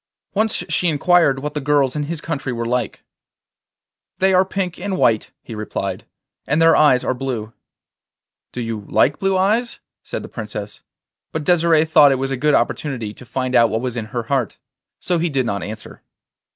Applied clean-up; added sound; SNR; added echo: none; none; none; none.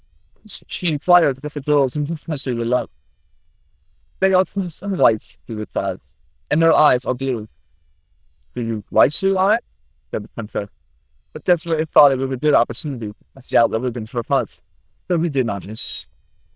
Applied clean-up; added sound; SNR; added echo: neural diffusion model UNIVERSE++.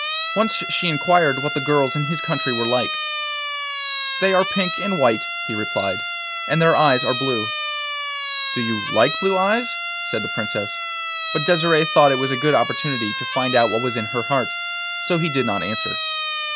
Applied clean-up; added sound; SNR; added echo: none; Siren; 4 dB; none.